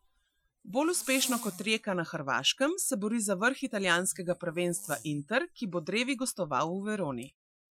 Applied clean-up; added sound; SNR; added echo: classical method Wiener filter.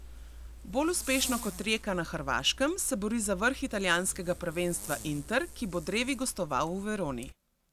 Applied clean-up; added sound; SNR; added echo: none; Zipper (clothing); 13 dB; none.